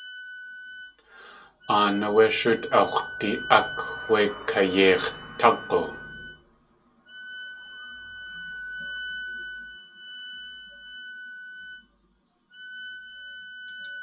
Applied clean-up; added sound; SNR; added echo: none; Wind instrument, woodwind instrument; 12 dB; reverberation time 0.2 s.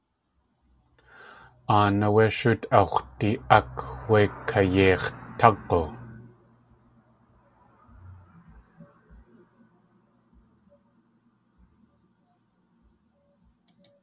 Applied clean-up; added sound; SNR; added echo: none; none; none; none.